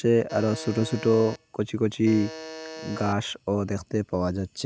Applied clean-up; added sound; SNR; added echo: none; Alarm; 14 dB; none.